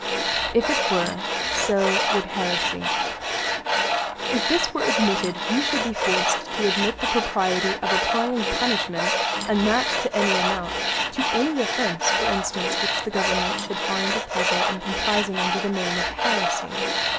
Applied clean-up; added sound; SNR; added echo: none; Tools; -3 dB; none.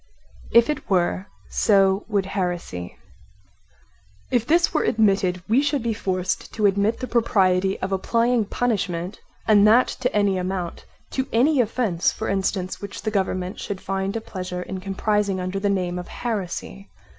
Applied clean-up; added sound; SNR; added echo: none; none; none; none.